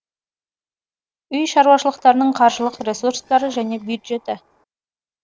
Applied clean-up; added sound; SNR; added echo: neural separator model SepFormer DNS4.